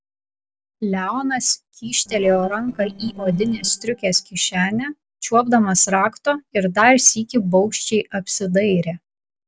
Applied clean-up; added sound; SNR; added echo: neural separator model SepFormer DNS4.